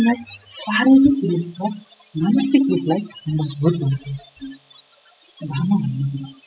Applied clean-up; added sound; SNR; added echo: classical method spectral subtraction.